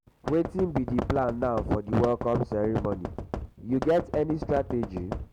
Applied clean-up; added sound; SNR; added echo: none; Knock; 9 dB; none.